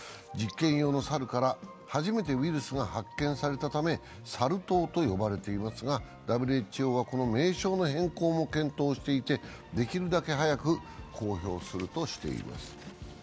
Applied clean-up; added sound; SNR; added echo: none; none; none; none.